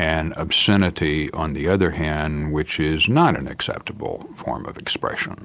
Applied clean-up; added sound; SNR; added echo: none; none; none; none.